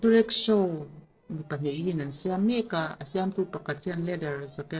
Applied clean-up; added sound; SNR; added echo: neural separator model SepFormer DNS4.